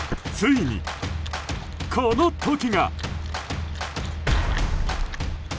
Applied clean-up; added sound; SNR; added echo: none; Chewing, mastication; 16 dB; none.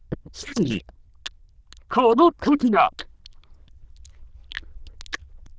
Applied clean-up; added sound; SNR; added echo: neural diffusion model UNIVERSE++.